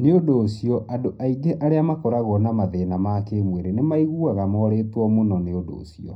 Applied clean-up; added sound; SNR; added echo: none; none; none; reverberation time 0.4 s.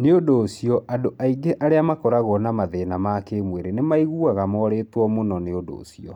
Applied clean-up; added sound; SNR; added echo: none; none; none; none.